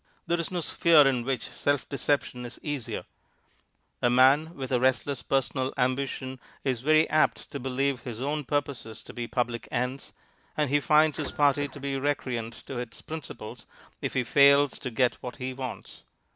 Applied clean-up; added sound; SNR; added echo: none; Printer; 15 dB; none.